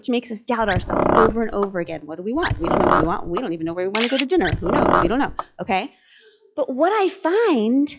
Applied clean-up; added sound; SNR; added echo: classical method log-MMSE.